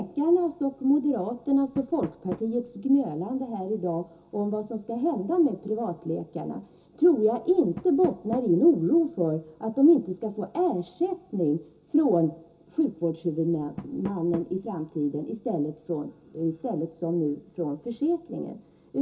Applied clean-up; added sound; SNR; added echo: none; Door; 20 dB; reverberation time 0.2 s.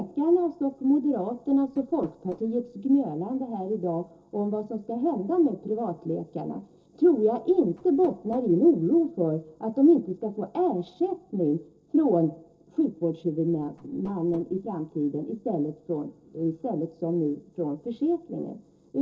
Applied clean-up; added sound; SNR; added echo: neural separator model SepFormer DNS4.